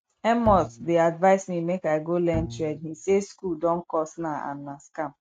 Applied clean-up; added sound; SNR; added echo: neural mask model RNNoise.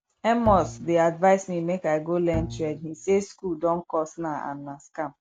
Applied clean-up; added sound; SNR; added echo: none; Bowed string instrument; 11 dB; none.